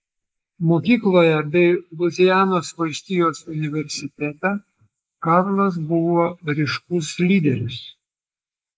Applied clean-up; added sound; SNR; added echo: neural mask model Resemble Enhance denoiser.